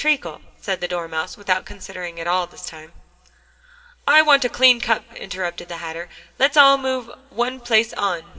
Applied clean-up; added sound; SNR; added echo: none; none; none; reverberation time 0.3 s.